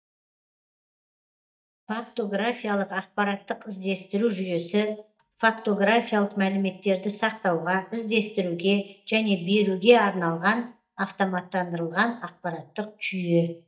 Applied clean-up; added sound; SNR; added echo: neural mask model DeepFilterNet 3.